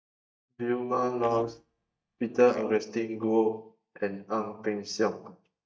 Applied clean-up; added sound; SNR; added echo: neural mask model DeepFilterNet 3.